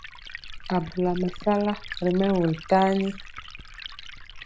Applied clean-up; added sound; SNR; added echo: none; Liquid; 12 dB; none.